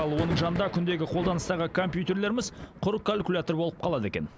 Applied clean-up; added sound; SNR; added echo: none; Thunder; 10 dB; none.